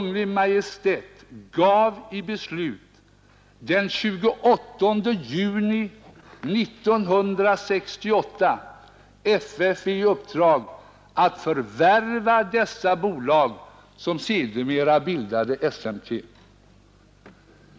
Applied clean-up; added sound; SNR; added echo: none; none; none; none.